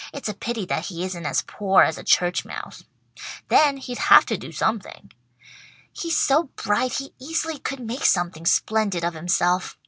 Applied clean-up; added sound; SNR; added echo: none; none; none; none.